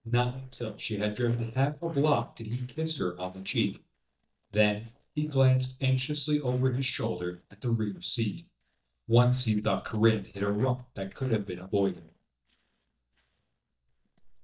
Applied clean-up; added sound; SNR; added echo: neural mask model DeepFilterNet 3.